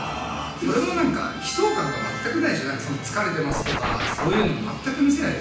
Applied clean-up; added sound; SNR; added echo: none; Scratching (performance technique); 3 dB; reverberation time 0.9 s.